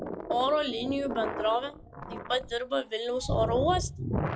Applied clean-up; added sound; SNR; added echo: classical method log-MMSE.